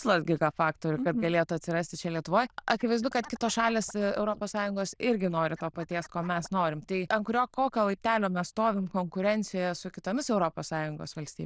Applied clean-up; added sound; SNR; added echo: neural diffusion model UNIVERSE++.